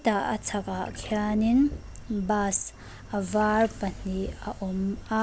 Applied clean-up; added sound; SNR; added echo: none; Trickle, dribble / Chirp, tweet; 14 dB; none.